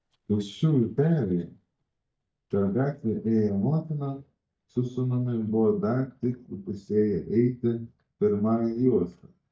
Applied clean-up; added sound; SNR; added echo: neural mask model DeepFilterNet 3.